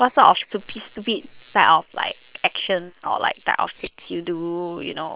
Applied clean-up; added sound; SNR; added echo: neural separator model SepFormer WHAM!.